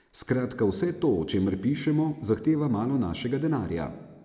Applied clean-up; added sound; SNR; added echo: none; none; none; none.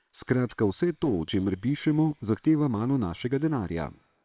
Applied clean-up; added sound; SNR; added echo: neural separator model SepFormer WHAM!.